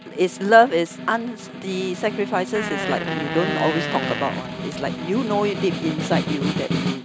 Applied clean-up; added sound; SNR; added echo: none; Fart + Snare drum; 4 dB; none.